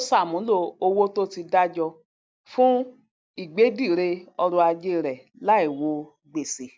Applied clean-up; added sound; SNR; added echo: none; none; none; none.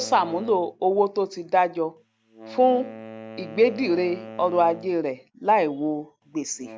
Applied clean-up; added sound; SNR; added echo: none; Wind instrument, woodwind instrument; 18 dB; none.